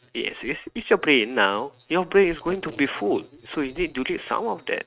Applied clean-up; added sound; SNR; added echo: neural mask model RNNoise.